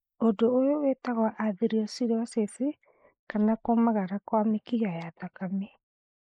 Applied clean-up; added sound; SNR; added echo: neural mask model Resemble Enhance denoiser.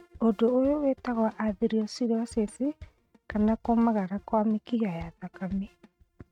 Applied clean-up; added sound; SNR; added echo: neural mask model RNNoise.